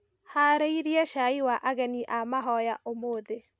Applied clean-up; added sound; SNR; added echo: none; none; none; none.